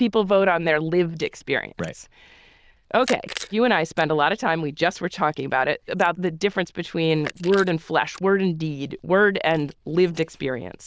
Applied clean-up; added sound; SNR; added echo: neural diffusion model UNIVERSE++.